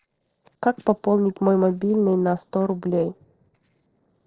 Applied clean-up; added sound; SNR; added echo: neural separator model SepFormer DNS4.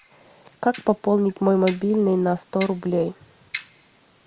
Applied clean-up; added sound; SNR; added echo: none; Clock; 19 dB; none.